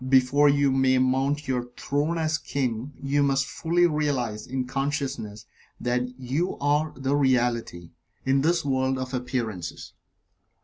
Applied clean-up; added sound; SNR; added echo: none; none; none; none.